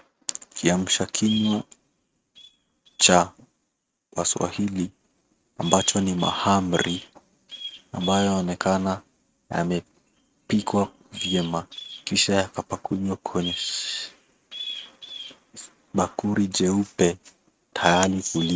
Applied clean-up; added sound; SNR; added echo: neural mask model RNNoise.